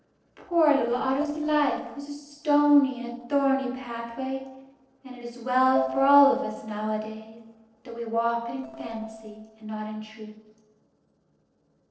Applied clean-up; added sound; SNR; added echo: neural separator model SepFormer DNS4.